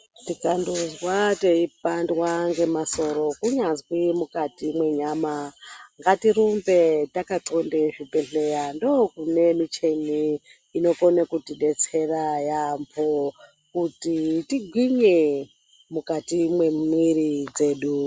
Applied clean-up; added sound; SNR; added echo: none; none; none; none.